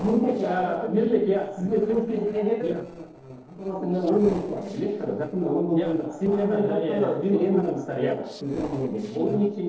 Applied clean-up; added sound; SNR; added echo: neural separator model SepFormer DNS4.